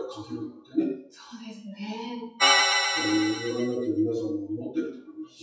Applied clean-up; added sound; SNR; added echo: classical method WPE with log-MMSE.